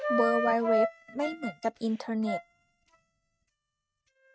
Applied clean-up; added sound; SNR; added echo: neural mask model RNNoise.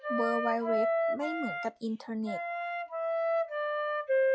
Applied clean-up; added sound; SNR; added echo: classical method log-MMSE.